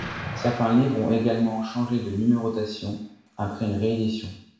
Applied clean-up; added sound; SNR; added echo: none; Explosion; 15 dB; reverberation time 0.6 s.